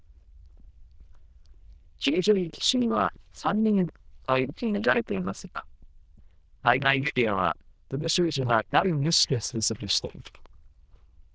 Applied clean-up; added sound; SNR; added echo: neural diffusion model UNIVERSE++.